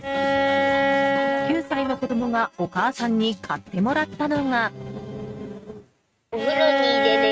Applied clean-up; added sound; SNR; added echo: neural mask model RNNoise.